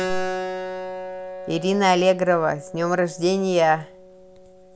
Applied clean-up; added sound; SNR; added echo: none; Keyboard (musical); 10 dB; none.